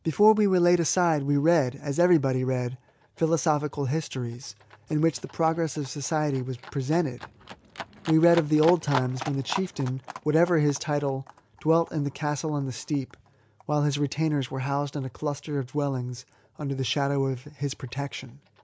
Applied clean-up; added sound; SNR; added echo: none; Livestock, farm animals, working animals; 18 dB; none.